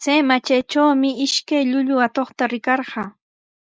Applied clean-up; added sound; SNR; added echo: neural mask model Resemble Enhance denoiser.